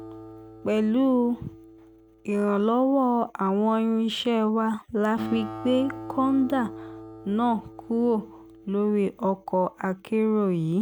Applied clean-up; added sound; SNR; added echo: none; Acoustic guitar; 17 dB; none.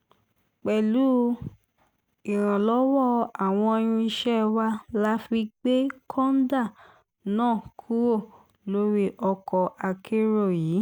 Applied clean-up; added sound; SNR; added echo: none; none; none; none.